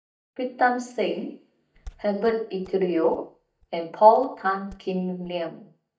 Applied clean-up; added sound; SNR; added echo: neural mask model DeepFilterNet 3.